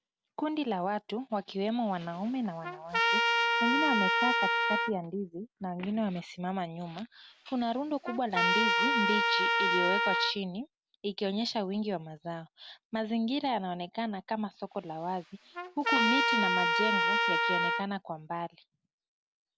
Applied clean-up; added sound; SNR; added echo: none; Trumpet; -4 dB; none.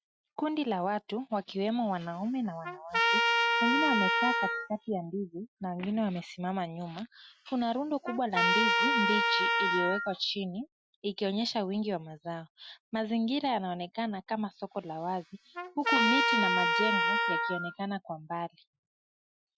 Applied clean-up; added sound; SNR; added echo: classical method Wiener filter.